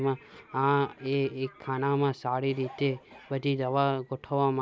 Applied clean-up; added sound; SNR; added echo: none; none; none; none.